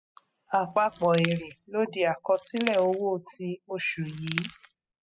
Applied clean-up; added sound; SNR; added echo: classical method spectral subtraction.